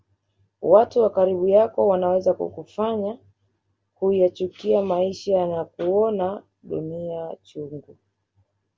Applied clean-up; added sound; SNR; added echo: none; none; none; none.